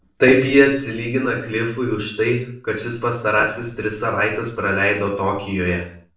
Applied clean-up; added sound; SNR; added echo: neural separator model SepFormer DNS4.